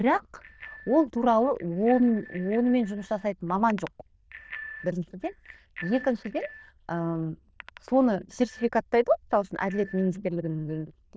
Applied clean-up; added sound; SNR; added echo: neural diffusion model UNIVERSE++.